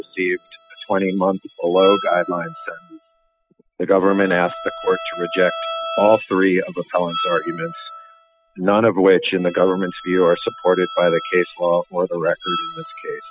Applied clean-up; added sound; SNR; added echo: classical method spectral subtraction.